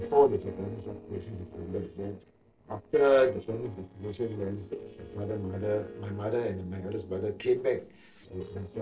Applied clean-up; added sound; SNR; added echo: neural separator model SepFormer DNS4.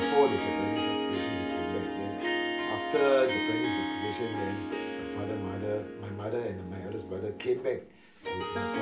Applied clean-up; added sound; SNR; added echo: none; Harp; 1 dB; reverberation time 0.3 s.